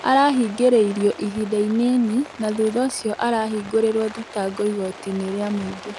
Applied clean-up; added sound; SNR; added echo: none; Rain; 17 dB; none.